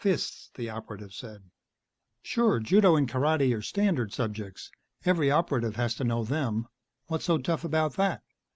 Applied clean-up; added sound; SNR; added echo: none; none; none; none.